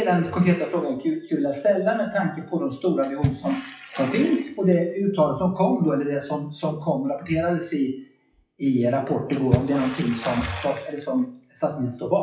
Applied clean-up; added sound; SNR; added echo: classical method WPE with log-MMSE.